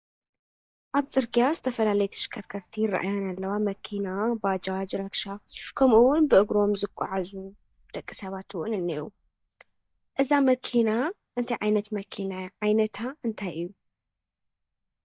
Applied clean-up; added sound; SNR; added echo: neural mask model DeepFilterNet 3.